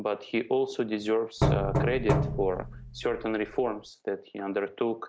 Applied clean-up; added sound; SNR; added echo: none; Knock; 0 dB; none.